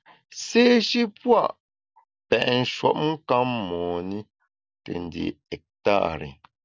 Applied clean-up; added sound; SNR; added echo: none; none; none; none.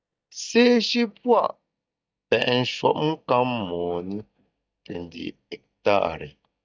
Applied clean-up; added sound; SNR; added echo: neural mask model DeepFilterNet 3.